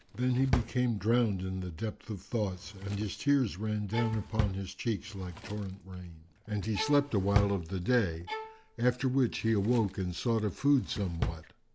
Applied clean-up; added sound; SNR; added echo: none; Bowed string instrument + Drawer open or close; 9 dB; none.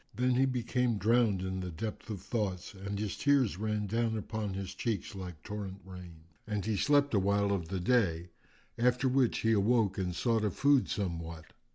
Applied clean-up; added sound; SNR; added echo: none; none; none; none.